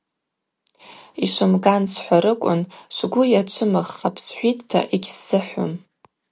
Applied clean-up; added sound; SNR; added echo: none; none; none; none.